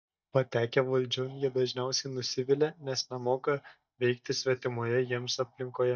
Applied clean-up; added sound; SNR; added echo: neural mask model DeepFilterNet 3.